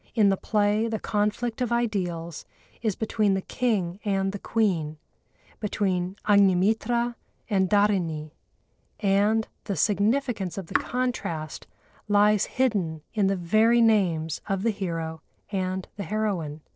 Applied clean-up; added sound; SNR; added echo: neural separator model SepFormer DNS4.